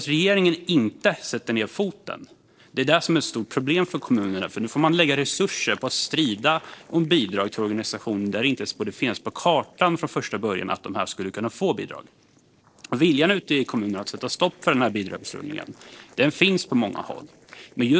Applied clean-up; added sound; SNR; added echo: neural separator model SepFormer DNS4.